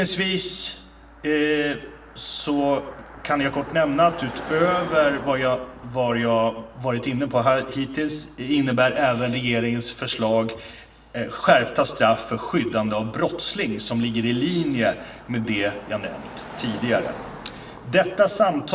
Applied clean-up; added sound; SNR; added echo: none; Car passing by; 18 dB; reverberation time 0.8 s.